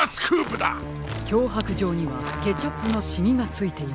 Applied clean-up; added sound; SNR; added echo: none; Livestock, farm animals, working animals + Trumpet; 14 dB; none.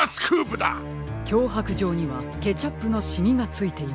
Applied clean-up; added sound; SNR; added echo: none; none; none; none.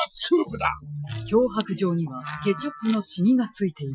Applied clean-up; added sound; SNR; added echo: classical method Wiener filter.